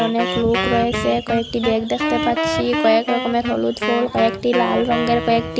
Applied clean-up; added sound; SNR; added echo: none; Wind instrument, woodwind instrument; 5 dB; none.